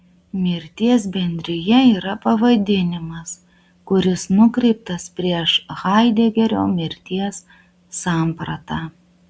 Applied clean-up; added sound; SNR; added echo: none; none; none; none.